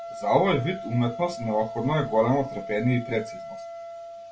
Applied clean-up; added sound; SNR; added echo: none; Wind instrument, woodwind instrument; 11 dB; reverberation time 0.2 s.